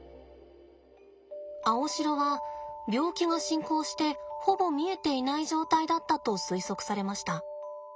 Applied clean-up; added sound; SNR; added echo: none; none; none; none.